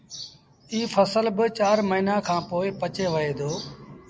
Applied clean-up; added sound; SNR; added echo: none; none; none; none.